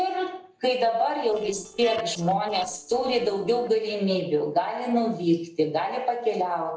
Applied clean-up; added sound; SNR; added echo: neural separator model SepFormer DNS4.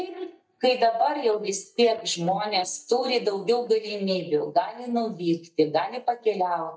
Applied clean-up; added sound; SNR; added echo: neural mask model DeepFilterNet 3.